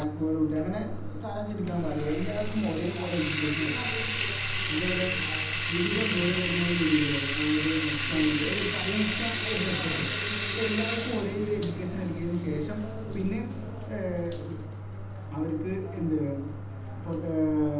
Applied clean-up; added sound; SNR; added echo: none; Bathtub (filling or washing); 2 dB; reverberation time 0.8 s.